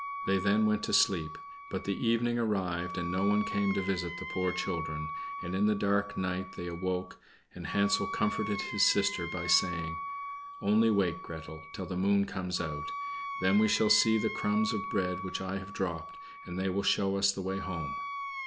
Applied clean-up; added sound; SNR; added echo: none; Wind instrument, woodwind instrument; 9 dB; none.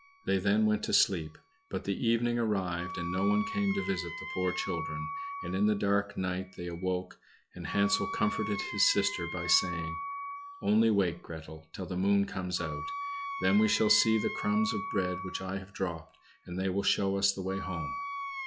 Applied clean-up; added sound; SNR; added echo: classical method log-MMSE.